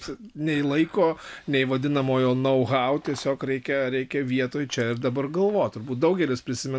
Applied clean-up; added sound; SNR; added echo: none; none; none; none.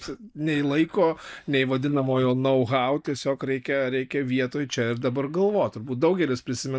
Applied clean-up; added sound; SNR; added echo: neural mask model DeepFilterNet 3.